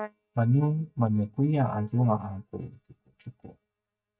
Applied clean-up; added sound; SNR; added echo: neural mask model DeepFilterNet 3.